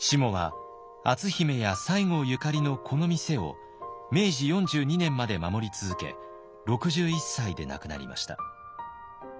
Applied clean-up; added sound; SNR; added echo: none; none; none; none.